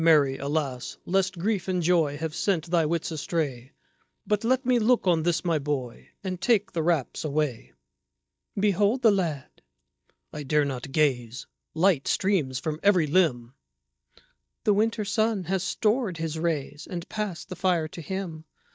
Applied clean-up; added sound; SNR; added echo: neural mask model DeepFilterNet 3.